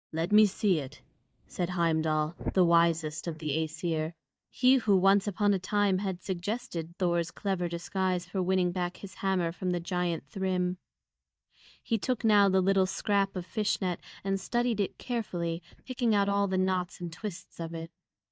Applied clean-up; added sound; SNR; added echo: neural mask model DeepFilterNet 3.